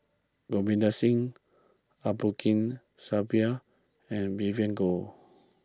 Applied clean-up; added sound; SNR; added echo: none; none; none; none.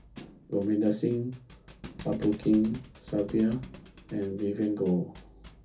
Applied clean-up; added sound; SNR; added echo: none; Thump, thud; 18 dB; reverberation time 0.3 s.